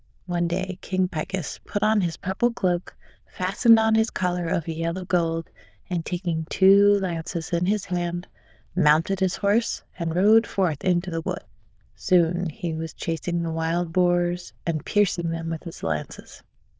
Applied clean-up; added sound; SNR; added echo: neural diffusion model UNIVERSE++.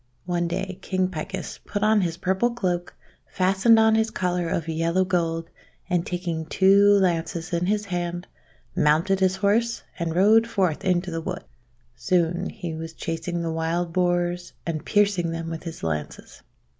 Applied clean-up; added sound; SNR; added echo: none; none; none; none.